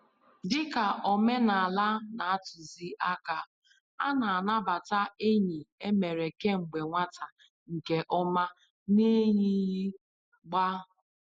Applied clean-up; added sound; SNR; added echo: none; none; none; none.